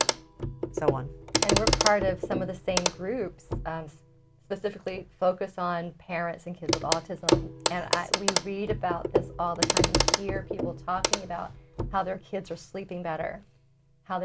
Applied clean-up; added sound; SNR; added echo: none; Clock; -2 dB; none.